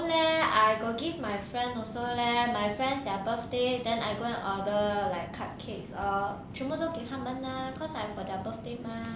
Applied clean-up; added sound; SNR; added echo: none; none; none; none.